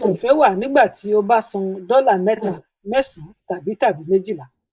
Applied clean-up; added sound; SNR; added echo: neural mask model Resemble Enhance denoiser.